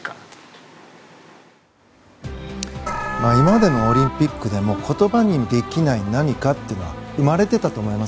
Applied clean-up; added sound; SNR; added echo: none; Alarm; 2 dB; none.